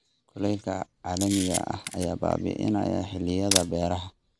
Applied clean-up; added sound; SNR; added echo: none; Camera; 5 dB; none.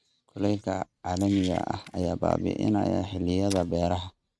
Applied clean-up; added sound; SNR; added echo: neural mask model RNNoise.